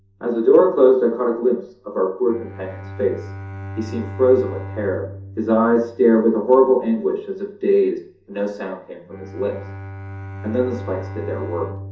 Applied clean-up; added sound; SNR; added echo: none; Bowed string instrument; 15 dB; reverberation time 0.6 s.